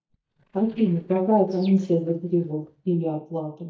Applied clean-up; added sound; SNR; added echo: neural mask model DeepFilterNet 3.